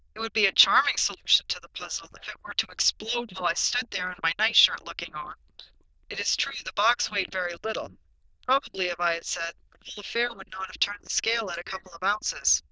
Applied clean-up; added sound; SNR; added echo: neural diffusion model UNIVERSE++.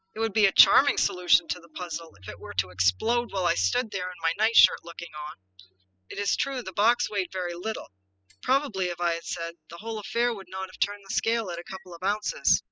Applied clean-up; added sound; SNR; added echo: classical method spectral subtraction.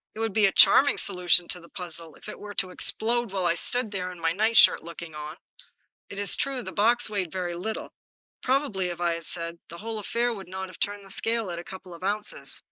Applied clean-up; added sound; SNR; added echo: neural mask model Resemble Enhance denoiser.